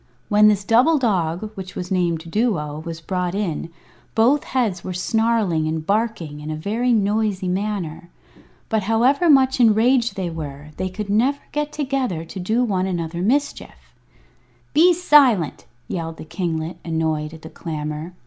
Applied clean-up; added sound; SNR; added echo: none; none; none; none.